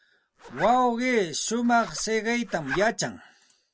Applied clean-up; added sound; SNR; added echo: none; Zipper (clothing); 14 dB; none.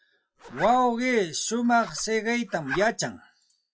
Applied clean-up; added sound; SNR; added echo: classical method log-MMSE.